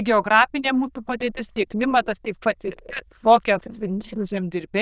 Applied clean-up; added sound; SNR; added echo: neural diffusion model UNIVERSE++.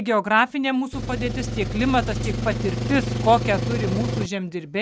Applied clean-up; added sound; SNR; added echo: none; Engine; 2 dB; none.